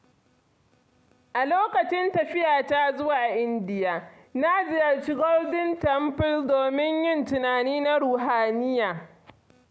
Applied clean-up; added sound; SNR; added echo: none; none; none; none.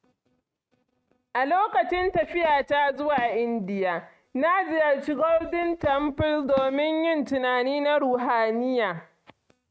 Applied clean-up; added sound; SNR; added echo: neural mask model RNNoise.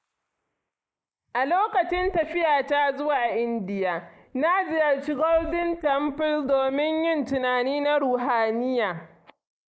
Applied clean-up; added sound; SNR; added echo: neural mask model Resemble Enhance denoiser.